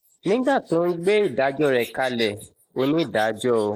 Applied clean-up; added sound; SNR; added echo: neural mask model Resemble Enhance denoiser.